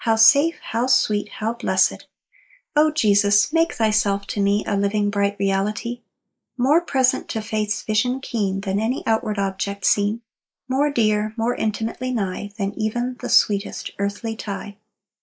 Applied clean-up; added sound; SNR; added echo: neural mask model Resemble Enhance denoiser.